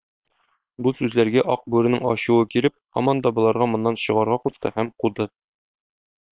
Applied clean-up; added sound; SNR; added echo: neural separator model SepFormer WHAM!.